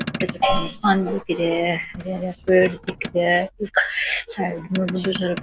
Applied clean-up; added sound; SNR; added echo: none; Motor vehicle (road) + Whoosh, swoosh, swish; 10 dB; none.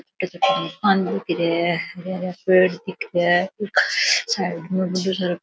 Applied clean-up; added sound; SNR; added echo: none; none; none; none.